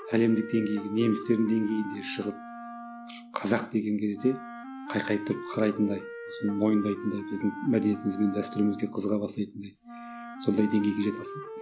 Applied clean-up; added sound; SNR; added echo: none; Wind instrument, woodwind instrument; 12 dB; none.